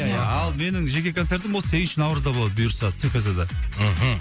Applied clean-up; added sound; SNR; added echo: none; none; none; none.